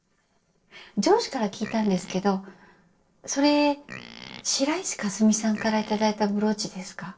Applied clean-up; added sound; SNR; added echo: neural separator model SepFormer DNS4.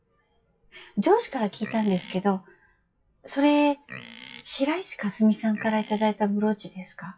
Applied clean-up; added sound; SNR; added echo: classical method WPE with log-MMSE.